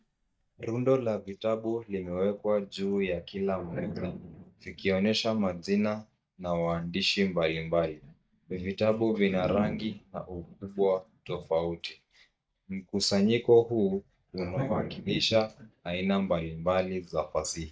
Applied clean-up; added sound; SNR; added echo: neural mask model DeepFilterNet 3.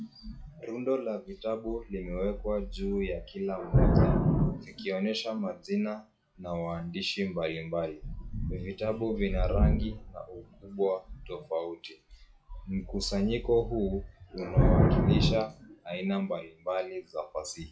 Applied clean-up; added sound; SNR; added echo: classical method WPE with log-MMSE.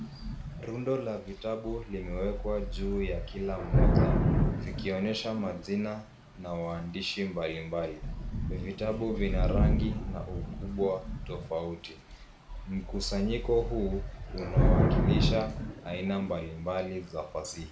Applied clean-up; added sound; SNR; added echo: none; Thunder / Rain; -3 dB; reverberation time 0.4 s.